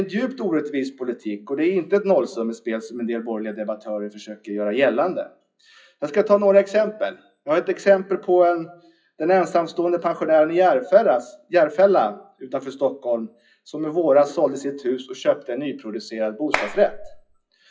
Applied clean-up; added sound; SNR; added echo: classical method WPE with log-MMSE.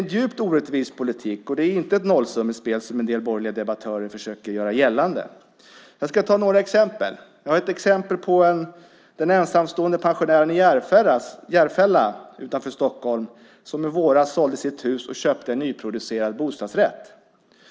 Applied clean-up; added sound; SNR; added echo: none; none; none; none.